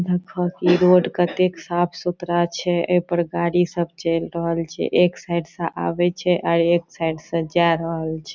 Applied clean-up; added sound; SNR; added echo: none; none; none; none.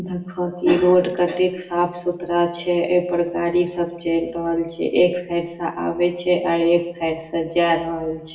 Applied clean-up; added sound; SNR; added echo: none; none; none; reverberation time 0.9 s.